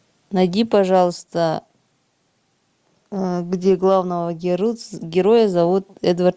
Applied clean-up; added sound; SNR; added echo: none; none; none; none.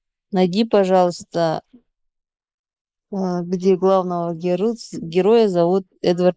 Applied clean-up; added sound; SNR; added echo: neural mask model Resemble Enhance denoiser.